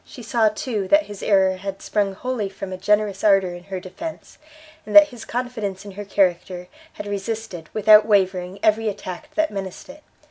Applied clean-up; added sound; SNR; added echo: none; none; none; none.